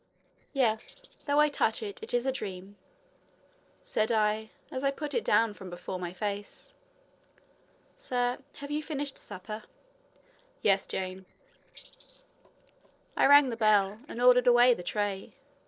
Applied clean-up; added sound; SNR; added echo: neural separator model SepFormer DNS4.